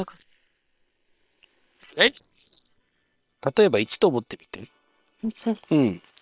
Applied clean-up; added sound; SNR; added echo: neural separator model SepFormer WHAM!.